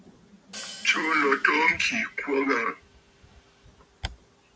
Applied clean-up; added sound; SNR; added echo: none; Hi-hat; 19 dB; none.